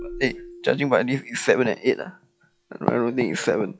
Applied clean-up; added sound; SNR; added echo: classical method log-MMSE.